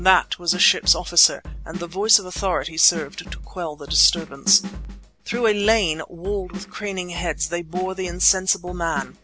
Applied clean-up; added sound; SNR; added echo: none; Drum kit; 12 dB; none.